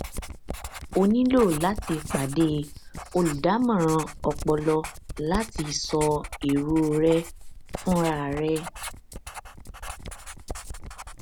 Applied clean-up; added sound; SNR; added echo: none; Writing; 11 dB; none.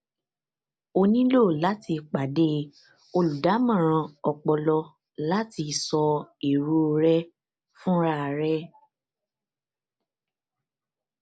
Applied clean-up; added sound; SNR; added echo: none; none; none; none.